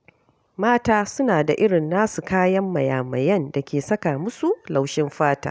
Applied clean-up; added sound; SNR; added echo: none; none; none; none.